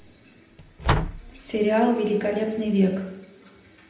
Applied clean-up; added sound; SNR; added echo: none; Slam; 4 dB; reverberation time 0.8 s.